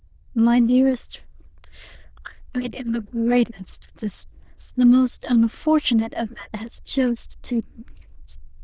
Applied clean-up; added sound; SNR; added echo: neural diffusion model UNIVERSE++.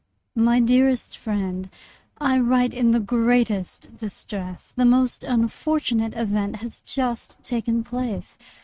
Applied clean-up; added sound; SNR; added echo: neural mask model RNNoise.